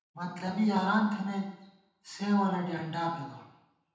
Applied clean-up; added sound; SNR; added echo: none; none; none; reverberation time 0.9 s.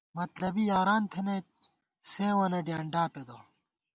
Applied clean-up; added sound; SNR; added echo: none; none; none; none.